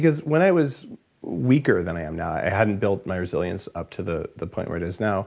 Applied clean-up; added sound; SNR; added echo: none; none; none; none.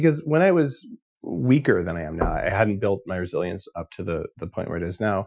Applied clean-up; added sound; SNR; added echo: classical method Wiener filter.